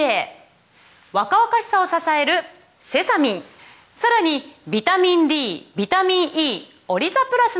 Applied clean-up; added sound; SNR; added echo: none; none; none; none.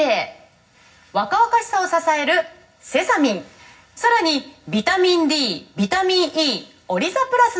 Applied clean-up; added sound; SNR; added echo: none; none; none; reverberation time 0.4 s.